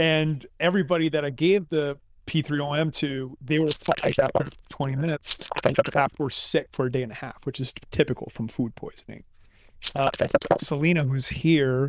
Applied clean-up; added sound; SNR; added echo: neural diffusion model UNIVERSE++.